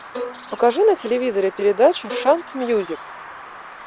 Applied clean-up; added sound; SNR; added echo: none; Bowed string instrument + Bird vocalization, bird call, bird song; 14 dB; none.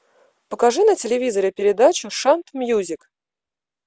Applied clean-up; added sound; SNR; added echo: none; none; none; none.